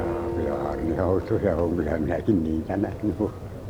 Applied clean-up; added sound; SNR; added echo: none; Car + Church bell; 7 dB; none.